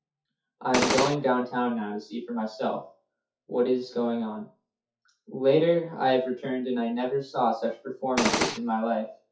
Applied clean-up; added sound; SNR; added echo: classical method WPE with log-MMSE.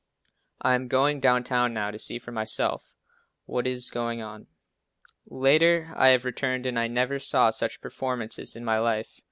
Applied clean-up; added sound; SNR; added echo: none; none; none; none.